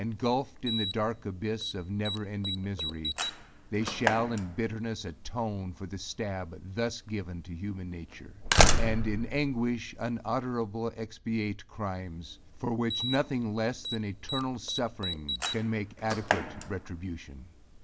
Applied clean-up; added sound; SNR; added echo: none; Slam; 1 dB; none.